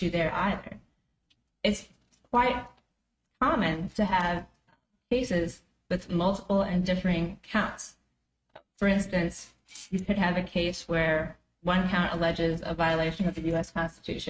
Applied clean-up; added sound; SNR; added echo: neural mask model RNNoise.